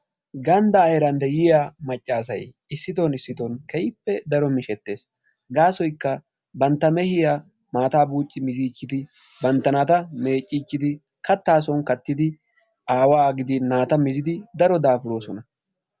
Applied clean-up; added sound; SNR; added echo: none; none; none; none.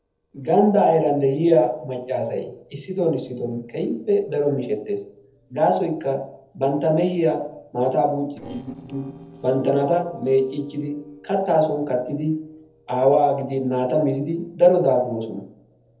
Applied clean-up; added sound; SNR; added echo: neural separator model SepFormer DNS4.